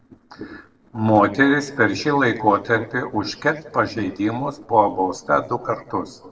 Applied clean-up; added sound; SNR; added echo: neural separator model SepFormer DNS4.